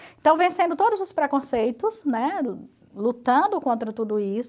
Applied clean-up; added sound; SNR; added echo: none; none; none; none.